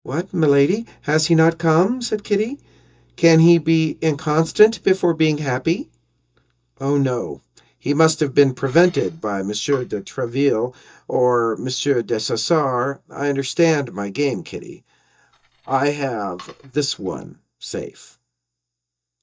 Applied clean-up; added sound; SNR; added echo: neural mask model DeepFilterNet 3.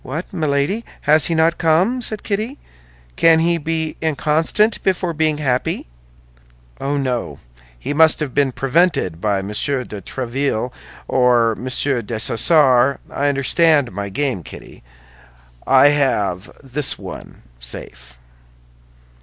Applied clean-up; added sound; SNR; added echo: none; none; none; none.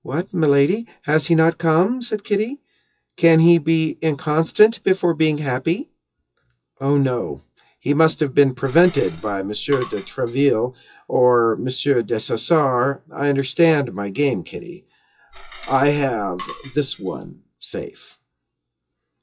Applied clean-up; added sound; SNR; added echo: classical method WPE with log-MMSE.